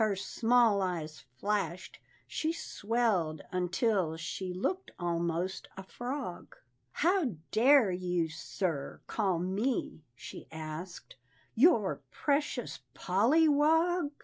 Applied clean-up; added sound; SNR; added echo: none; none; none; none.